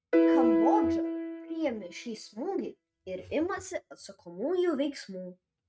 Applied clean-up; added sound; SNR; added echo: neural mask model RNNoise.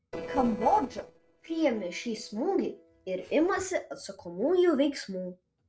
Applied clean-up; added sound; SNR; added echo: neural separator model SepFormer DNS4.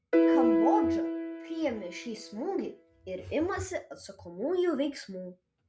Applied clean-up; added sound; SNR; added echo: none; Piano; -4 dB; none.